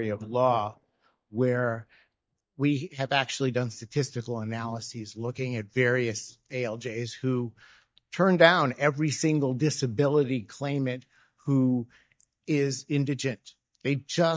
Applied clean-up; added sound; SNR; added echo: neural mask model DeepFilterNet 3.